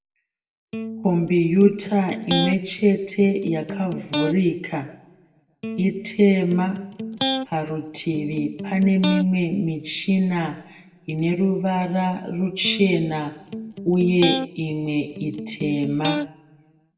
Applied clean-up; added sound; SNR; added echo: none; Electric guitar; 7 dB; reverberation time 0.9 s.